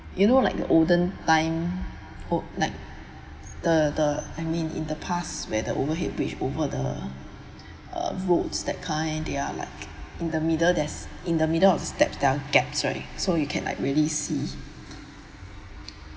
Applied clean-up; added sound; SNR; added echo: none; none; none; none.